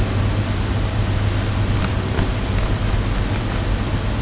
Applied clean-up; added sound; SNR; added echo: none; Tearing; 11 dB; none.